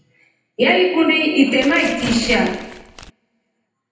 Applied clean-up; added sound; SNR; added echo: none; Tearing; 13 dB; reverberation time 0.9 s.